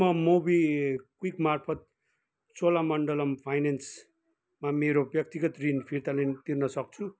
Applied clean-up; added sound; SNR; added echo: none; none; none; none.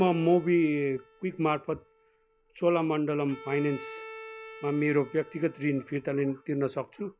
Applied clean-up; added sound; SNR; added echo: none; Bowed string instrument; 20 dB; none.